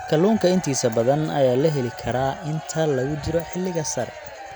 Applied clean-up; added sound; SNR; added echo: none; Crowd / Cheering; 14 dB; none.